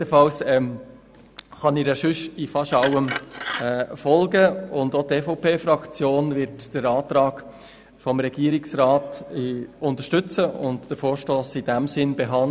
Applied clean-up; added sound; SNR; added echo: none; Glass; 11 dB; none.